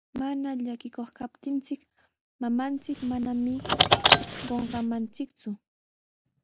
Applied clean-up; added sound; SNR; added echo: none; Car; -5 dB; none.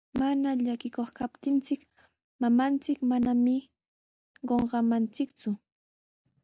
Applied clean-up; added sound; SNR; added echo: none; none; none; none.